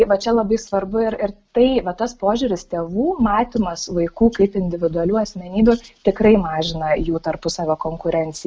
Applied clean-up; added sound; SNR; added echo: none; none; none; none.